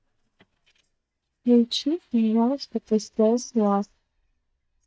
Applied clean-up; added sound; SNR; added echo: neural mask model DeepFilterNet 3.